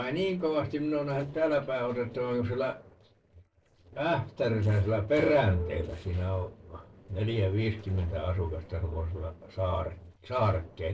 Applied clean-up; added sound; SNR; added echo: neural separator model SepFormer DNS4.